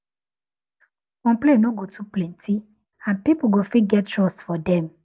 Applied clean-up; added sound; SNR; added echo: none; none; none; none.